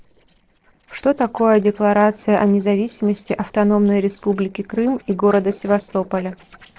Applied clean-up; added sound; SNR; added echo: neural separator model SepFormer DNS4.